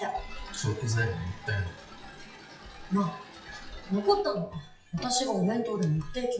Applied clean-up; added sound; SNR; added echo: classical method WPE with log-MMSE.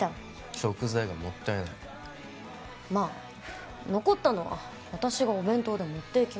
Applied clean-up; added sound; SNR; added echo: none; none; none; none.